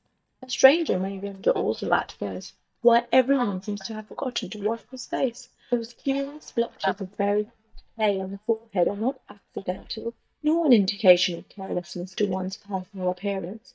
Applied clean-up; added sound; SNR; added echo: neural mask model DeepFilterNet 3.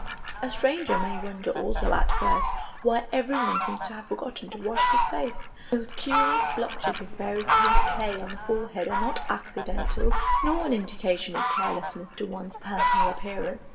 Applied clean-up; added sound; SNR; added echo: none; Fowl; -4 dB; reverberation time 1.4 s.